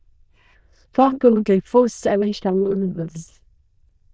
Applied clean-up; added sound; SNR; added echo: neural diffusion model UNIVERSE++.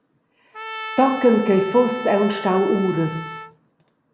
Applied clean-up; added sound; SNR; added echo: none; Trumpet; 12 dB; none.